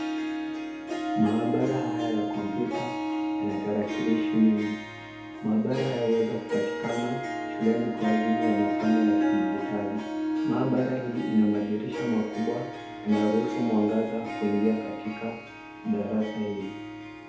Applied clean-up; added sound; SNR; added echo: none; Harp; 3 dB; reverberation time 0.6 s.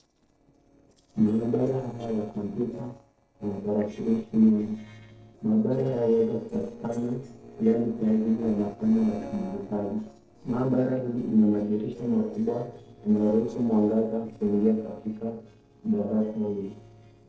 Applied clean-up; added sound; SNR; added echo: neural separator model SepFormer DNS4.